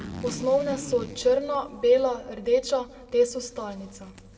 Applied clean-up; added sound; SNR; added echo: none; Zipper (clothing); 16 dB; reverberation time 1.2 s.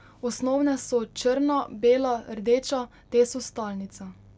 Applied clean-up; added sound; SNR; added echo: none; none; none; none.